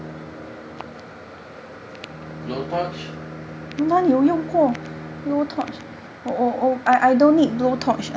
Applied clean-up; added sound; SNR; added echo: none; Bowed string instrument; 16 dB; none.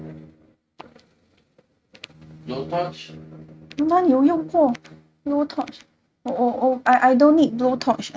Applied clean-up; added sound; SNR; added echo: neural mask model RNNoise.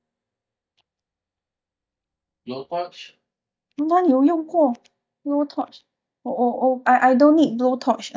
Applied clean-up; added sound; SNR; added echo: neural mask model DeepFilterNet 3.